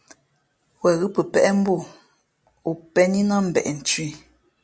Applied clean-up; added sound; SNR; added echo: none; none; none; none.